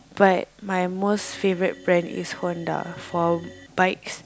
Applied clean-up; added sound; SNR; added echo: none; Organ; 20 dB; none.